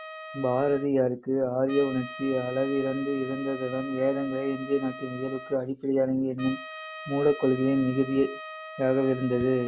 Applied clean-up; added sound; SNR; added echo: none; Trumpet; 14 dB; none.